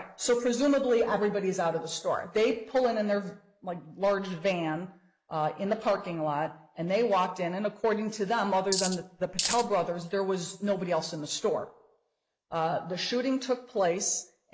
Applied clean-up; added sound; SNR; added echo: neural mask model Resemble Enhance denoiser.